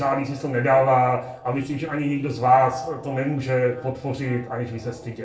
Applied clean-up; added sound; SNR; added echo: neural separator model SepFormer DNS4.